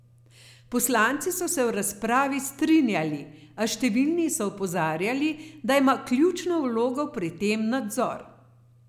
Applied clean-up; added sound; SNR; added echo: none; none; none; none.